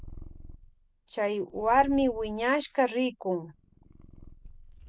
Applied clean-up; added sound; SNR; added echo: none; Purr; 17 dB; none.